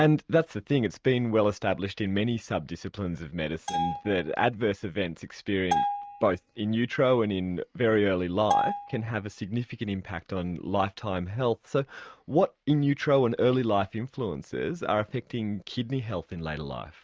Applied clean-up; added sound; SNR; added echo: neural mask model RNNoise.